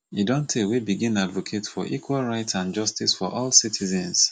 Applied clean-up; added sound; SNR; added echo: none; none; none; none.